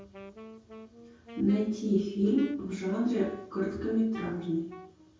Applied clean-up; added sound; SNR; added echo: none; Wind instrument, woodwind instrument; 18 dB; reverberation time 0.6 s.